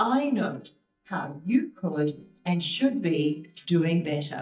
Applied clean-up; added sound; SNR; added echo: neural mask model DeepFilterNet 3.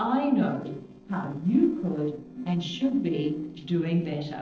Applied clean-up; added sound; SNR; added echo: neural separator model SepFormer DNS4.